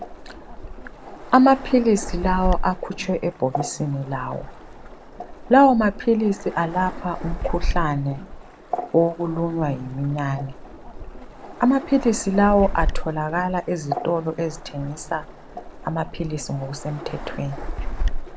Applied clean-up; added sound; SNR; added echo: none; Waves, surf; 6 dB; none.